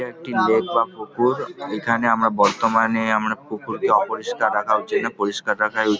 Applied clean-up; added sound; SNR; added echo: none; none; none; none.